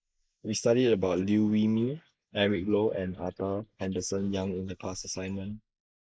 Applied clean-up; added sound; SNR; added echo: neural mask model Resemble Enhance denoiser.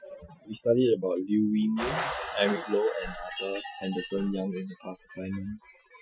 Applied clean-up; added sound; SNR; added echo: classical method Wiener filter.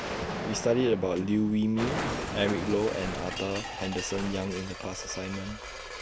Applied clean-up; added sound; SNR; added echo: none; Explosion; 6 dB; none.